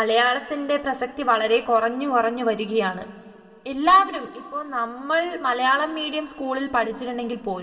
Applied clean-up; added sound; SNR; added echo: none; none; none; reverberation time 1.8 s.